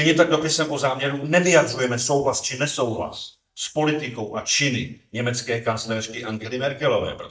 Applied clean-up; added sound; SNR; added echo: neural mask model DeepFilterNet 3.